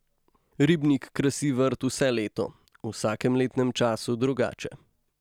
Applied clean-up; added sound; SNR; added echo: none; none; none; none.